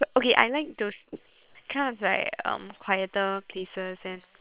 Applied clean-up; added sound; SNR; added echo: neural separator model SepFormer WHAM!.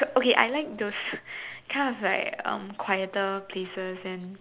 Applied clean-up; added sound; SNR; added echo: none; none; none; none.